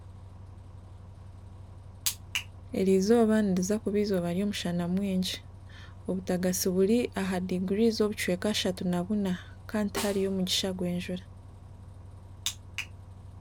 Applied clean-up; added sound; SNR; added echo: none; Snare drum + Bus; 15 dB; none.